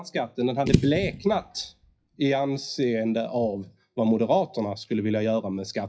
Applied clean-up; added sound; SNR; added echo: classical method WPE with log-MMSE.